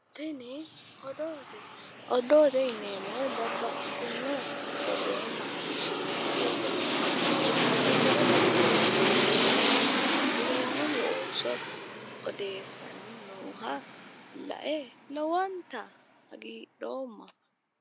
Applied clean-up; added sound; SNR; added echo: none; Aircraft; -4 dB; none.